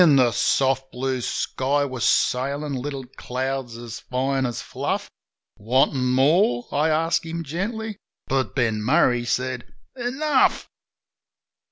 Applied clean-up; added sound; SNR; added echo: none; none; none; none.